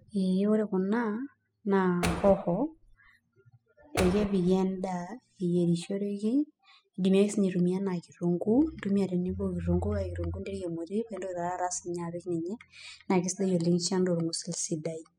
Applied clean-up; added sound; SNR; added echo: classical method spectral subtraction.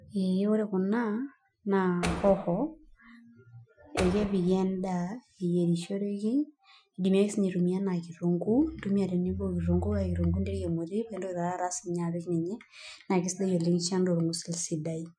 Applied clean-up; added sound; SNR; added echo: classical method Wiener filter.